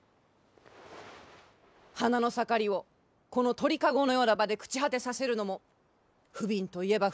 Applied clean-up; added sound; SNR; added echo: none; none; none; none.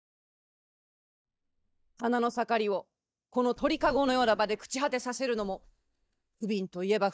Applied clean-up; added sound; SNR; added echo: neural mask model DeepFilterNet 3.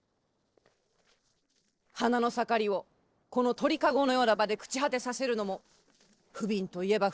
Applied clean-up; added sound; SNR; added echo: neural separator model SepFormer DNS4.